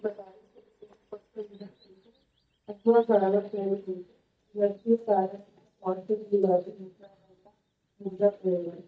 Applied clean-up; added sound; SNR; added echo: neural mask model DeepFilterNet 3.